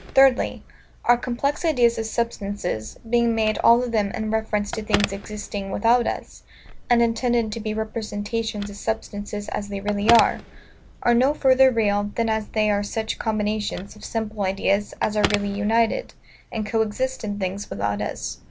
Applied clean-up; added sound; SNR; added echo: none; Telephone; 14 dB; none.